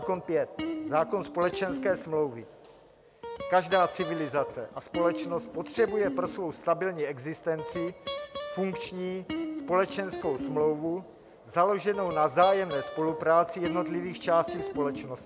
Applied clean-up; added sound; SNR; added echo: none; Guitar; 9 dB; none.